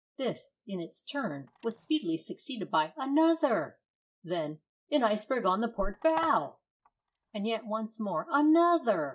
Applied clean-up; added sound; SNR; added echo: neural mask model DeepFilterNet 3.